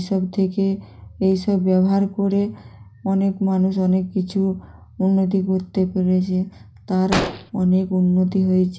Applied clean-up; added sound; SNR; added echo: none; Explosion; 6 dB; reverberation time 0.5 s.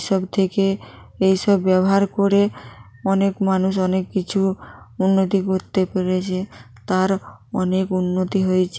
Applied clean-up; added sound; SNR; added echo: none; none; none; none.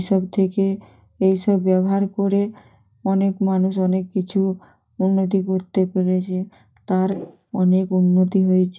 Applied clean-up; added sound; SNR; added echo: neural mask model DeepFilterNet 3.